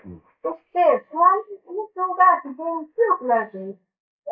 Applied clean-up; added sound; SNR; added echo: neural mask model Resemble Enhance denoiser.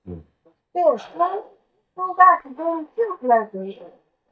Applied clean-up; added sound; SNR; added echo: neural mask model DeepFilterNet 3.